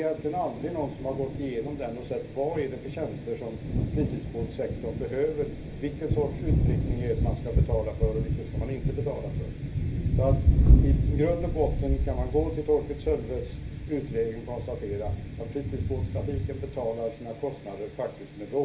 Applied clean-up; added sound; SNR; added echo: none; Thunder; -3 dB; reverberation time 0.3 s.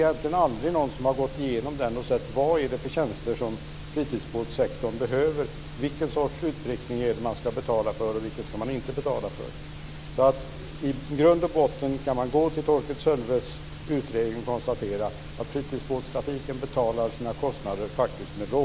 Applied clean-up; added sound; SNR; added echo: none; none; none; none.